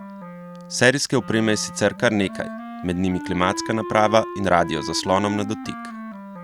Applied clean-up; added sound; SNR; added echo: none; Wind instrument, woodwind instrument; 11 dB; none.